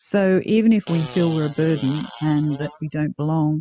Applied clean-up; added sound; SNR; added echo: classical method spectral subtraction.